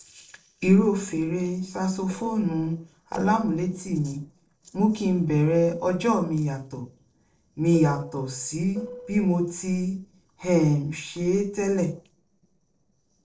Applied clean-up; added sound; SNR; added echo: neural separator model SepFormer DNS4.